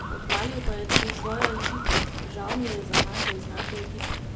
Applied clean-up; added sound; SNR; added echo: none; Walk, footsteps; -5 dB; reverberation time 1.5 s.